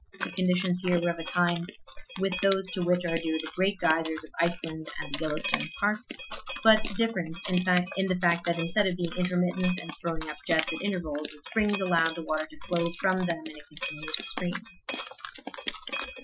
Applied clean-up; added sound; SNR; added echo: classical method Wiener filter.